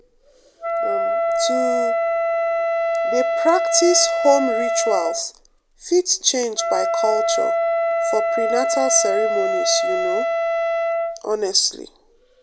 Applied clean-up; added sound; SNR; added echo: none; Wind instrument, woodwind instrument; -2 dB; none.